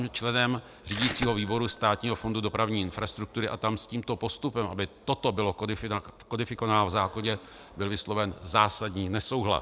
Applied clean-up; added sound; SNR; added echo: none; Bell / Mechanisms; 8 dB; none.